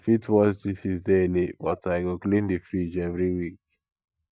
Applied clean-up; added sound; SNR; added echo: neural mask model DeepFilterNet 3.